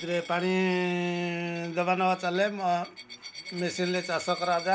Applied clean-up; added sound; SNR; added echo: none; Coin (dropping); 15 dB; none.